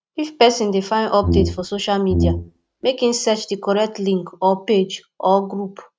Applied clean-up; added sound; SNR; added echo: neural mask model RNNoise.